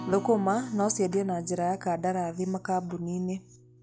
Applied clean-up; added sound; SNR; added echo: none; Acoustic guitar; 15 dB; none.